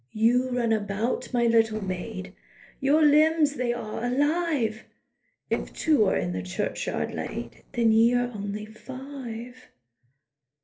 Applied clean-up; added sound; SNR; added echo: neural separator model SepFormer DNS4.